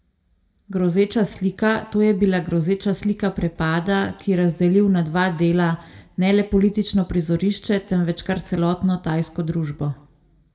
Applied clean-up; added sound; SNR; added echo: none; none; none; reverberation time 0.5 s.